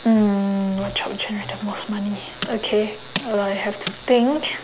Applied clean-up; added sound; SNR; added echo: none; Tools; 13 dB; none.